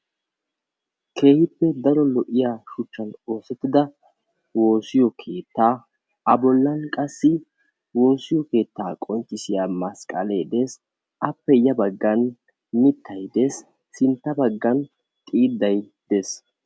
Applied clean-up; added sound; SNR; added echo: none; none; none; none.